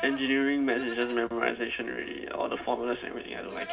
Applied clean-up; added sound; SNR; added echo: none; Livestock, farm animals, working animals; 16 dB; reverberation time 0.4 s.